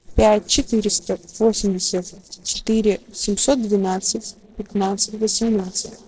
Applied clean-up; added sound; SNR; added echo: neural separator model SepFormer DNS4.